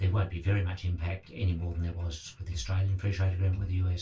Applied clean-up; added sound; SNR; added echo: none; none; none; reverberation time 0.2 s.